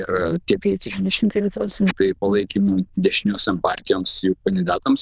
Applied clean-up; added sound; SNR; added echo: neural diffusion model UNIVERSE++.